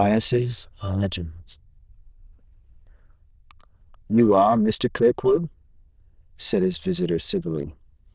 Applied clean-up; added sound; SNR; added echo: neural diffusion model UNIVERSE++.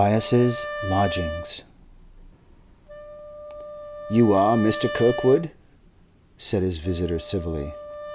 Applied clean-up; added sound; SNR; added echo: none; Wind instrument, woodwind instrument; 11 dB; none.